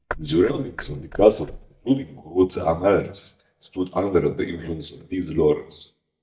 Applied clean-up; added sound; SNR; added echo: neural mask model DeepFilterNet 3.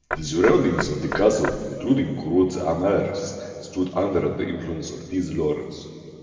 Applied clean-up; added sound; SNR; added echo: none; Knock / Wood; 9 dB; reverberation time 2.1 s.